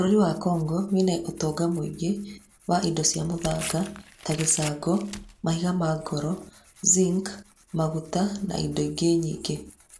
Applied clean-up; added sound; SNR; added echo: none; Tearing; 16 dB; none.